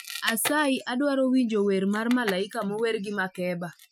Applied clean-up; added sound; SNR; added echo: classical method Wiener filter.